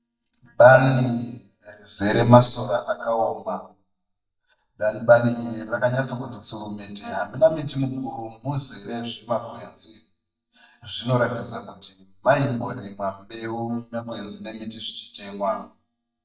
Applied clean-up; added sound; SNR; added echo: neural mask model DeepFilterNet 3.